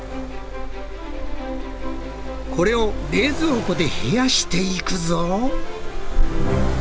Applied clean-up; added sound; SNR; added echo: none; Accelerating, revving, vroom; 0 dB; none.